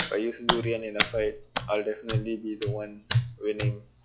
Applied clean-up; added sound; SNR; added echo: classical method log-MMSE.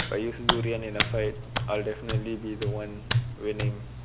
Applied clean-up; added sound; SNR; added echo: none; Hands; -2 dB; none.